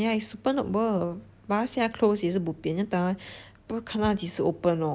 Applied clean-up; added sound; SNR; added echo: none; none; none; none.